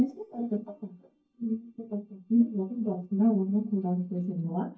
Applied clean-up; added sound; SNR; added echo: neural mask model DeepFilterNet 3.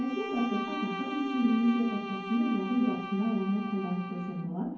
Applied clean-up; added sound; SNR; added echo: none; Bowed string instrument; 9 dB; reverberation time 0.9 s.